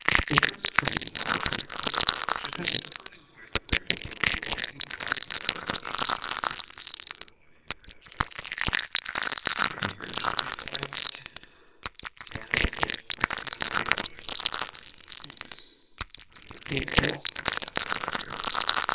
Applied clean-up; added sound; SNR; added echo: neural separator model SepFormer WHAMR!.